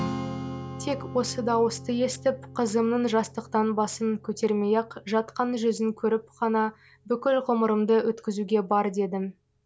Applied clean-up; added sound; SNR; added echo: none; Strum; 14 dB; none.